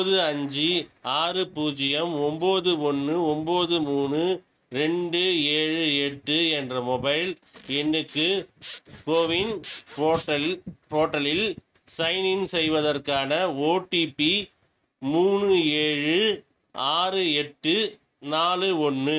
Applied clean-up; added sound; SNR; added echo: neural mask model RNNoise.